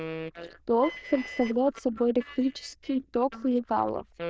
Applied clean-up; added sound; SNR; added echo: neural diffusion model UNIVERSE++.